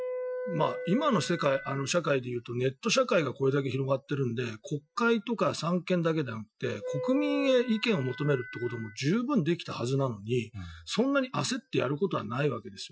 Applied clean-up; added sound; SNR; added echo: classical method Wiener filter.